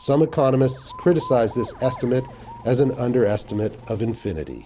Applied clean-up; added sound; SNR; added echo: none; Engine + Alarm; 18 dB; none.